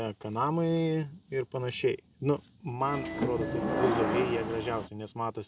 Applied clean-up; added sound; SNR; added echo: none; Subway, metro, underground / Sliding door; 1 dB; none.